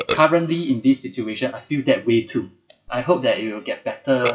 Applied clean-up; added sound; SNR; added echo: classical method WPE with log-MMSE.